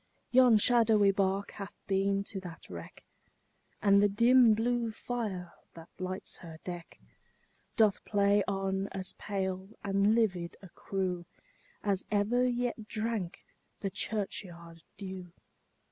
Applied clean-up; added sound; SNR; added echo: none; none; none; none.